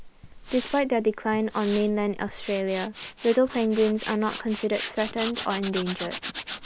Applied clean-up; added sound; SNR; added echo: none; Tools; 10 dB; none.